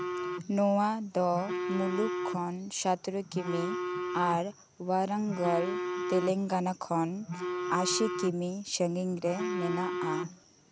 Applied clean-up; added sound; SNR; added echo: none; Telephone; 5 dB; none.